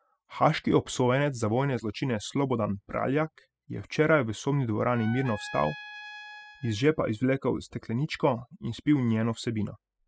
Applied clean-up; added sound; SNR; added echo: classical method spectral subtraction.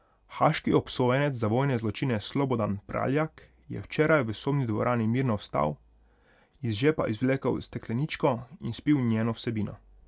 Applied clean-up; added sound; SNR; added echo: none; none; none; none.